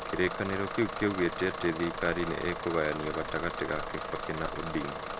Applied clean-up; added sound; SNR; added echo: none; Bus / Engine; 5 dB; none.